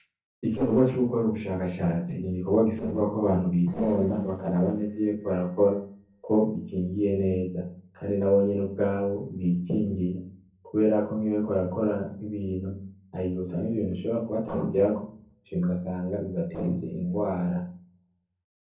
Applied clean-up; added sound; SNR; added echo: neural separator model SepFormer DNS4.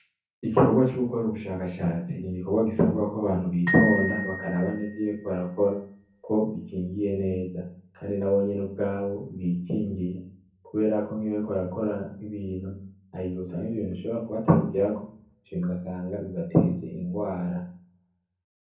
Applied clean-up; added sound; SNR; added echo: none; Glockenspiel; 7 dB; reverberation time 0.6 s.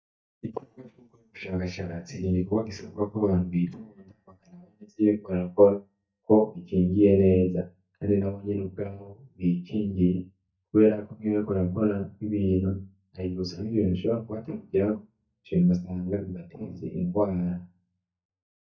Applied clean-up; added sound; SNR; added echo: neural mask model DeepFilterNet 3.